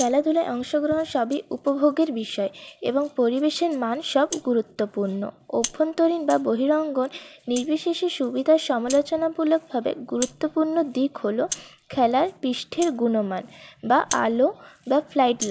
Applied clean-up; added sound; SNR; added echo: none; Rattle (instrument); 18 dB; none.